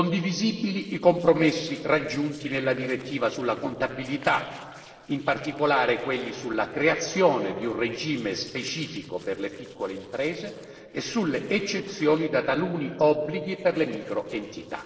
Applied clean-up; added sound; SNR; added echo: neural separator model SepFormer DNS4.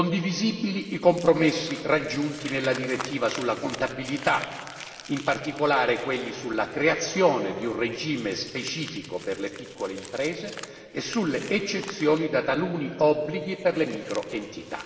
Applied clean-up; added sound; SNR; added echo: none; Crumpling, crinkling; 18 dB; reverberation time 2.7 s.